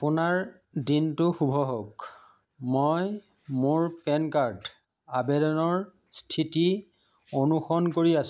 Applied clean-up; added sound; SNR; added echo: none; none; none; none.